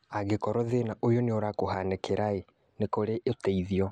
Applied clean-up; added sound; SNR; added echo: none; none; none; none.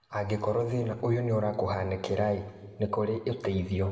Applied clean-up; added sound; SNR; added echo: none; none; none; reverberation time 1.8 s.